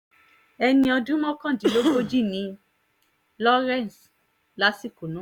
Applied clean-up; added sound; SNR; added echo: none; Cough; 2 dB; none.